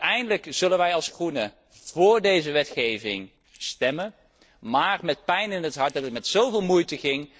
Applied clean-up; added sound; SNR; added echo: neural separator model SepFormer DNS4.